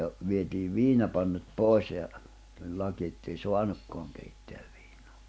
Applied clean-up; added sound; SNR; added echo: none; none; none; none.